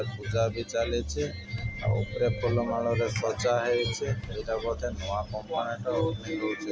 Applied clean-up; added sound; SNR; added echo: none; Bass drum; 17 dB; none.